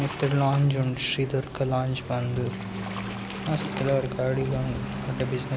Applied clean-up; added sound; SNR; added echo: none; Waves, surf; 8 dB; none.